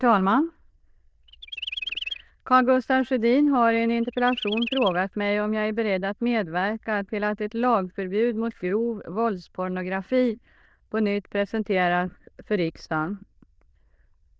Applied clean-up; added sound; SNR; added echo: neural diffusion model UNIVERSE++.